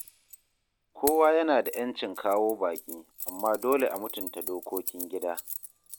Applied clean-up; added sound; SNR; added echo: none; Keys jangling; 12 dB; none.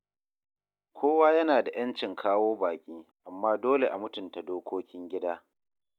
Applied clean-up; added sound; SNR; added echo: none; none; none; none.